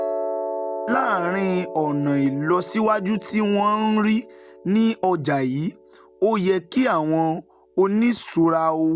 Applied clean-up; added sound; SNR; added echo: none; Piano; 12 dB; none.